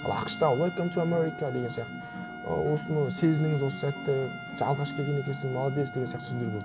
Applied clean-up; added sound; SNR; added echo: none; Trumpet; 13 dB; none.